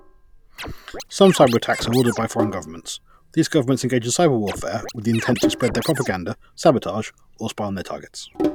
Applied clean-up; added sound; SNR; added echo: none; Sink (filling or washing) + Scratching (performance technique); 9 dB; none.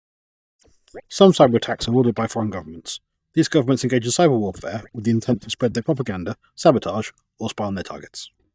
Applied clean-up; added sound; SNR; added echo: neural mask model DeepFilterNet 3.